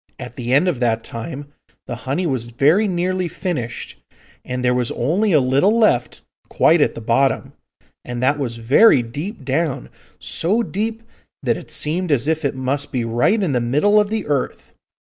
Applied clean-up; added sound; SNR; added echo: none; none; none; none.